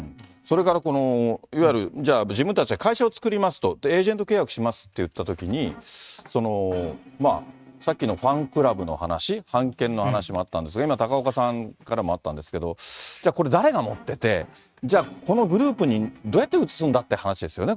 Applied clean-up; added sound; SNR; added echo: neural mask model RNNoise.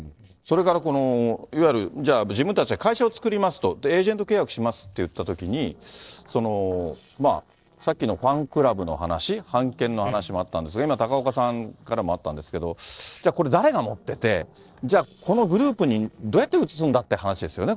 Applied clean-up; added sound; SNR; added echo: neural separator model SepFormer DNS4.